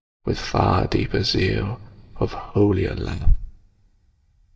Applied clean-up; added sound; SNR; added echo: neural mask model DeepFilterNet 3.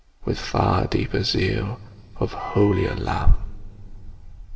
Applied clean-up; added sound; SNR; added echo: none; Wind instrument, woodwind instrument; 19 dB; reverberation time 2.3 s.